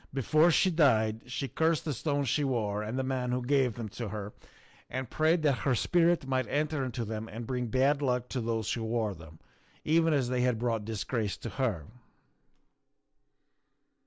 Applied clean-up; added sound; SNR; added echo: none; none; none; none.